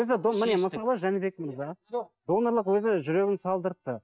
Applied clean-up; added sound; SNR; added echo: neural mask model DeepFilterNet 3.